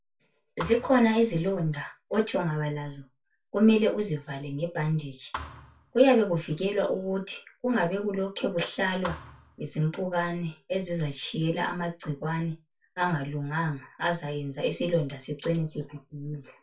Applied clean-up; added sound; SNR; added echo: none; Thump, thud; 14 dB; reverberation time 0.2 s.